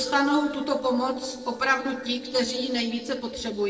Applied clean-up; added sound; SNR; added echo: neural separator model SepFormer DNS4.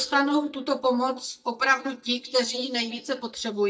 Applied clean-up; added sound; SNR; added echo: neural mask model DeepFilterNet 3.